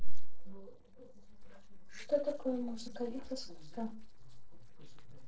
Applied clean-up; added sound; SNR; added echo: neural separator model SepFormer DNS4.